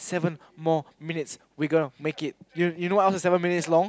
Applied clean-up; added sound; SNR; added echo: none; none; none; none.